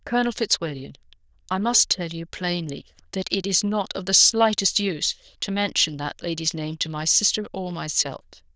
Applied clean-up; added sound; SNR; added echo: neural diffusion model UNIVERSE++.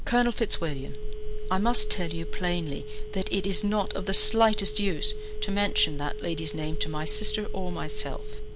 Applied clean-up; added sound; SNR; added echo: none; Telephone; 2 dB; none.